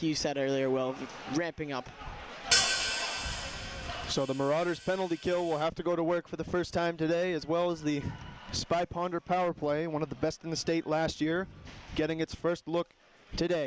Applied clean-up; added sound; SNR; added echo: none; Hi-hat; 3 dB; none.